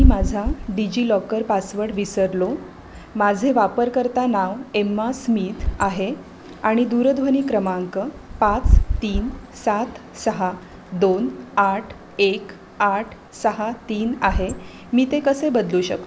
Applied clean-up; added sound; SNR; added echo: none; Wind / Bird; 5 dB; none.